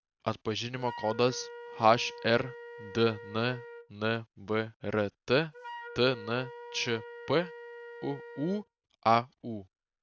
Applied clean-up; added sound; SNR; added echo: none; Wind instrument, woodwind instrument; 15 dB; none.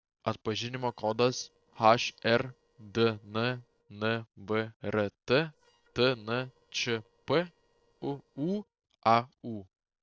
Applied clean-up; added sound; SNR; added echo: neural separator model SepFormer DNS4.